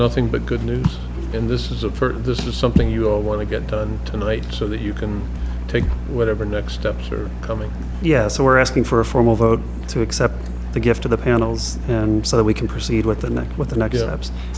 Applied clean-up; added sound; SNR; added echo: none; Engine; 18 dB; none.